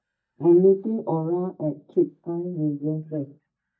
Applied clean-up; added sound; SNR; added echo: neural mask model DeepFilterNet 3.